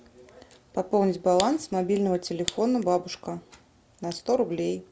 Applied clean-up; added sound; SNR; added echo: none; Fire; 17 dB; none.